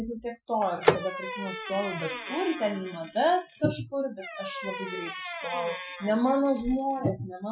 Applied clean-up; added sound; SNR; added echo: classical method Wiener filter.